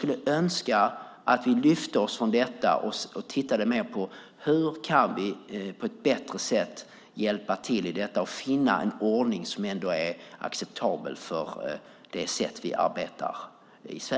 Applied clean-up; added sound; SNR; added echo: none; none; none; none.